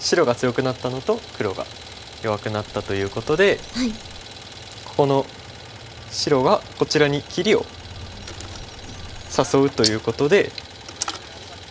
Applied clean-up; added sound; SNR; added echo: none; Idling + Bird; 15 dB; none.